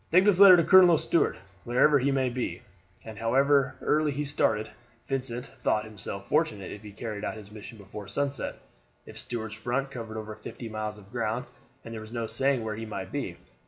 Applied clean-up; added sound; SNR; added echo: none; none; none; none.